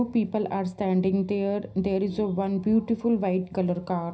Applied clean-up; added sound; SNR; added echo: none; none; none; reverberation time 0.4 s.